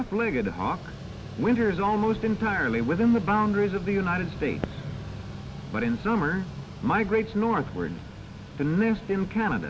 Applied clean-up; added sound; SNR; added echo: none; Mechanical fan; 12 dB; none.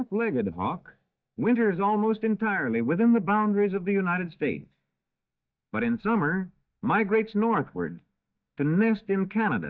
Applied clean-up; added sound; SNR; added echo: neural mask model DeepFilterNet 3.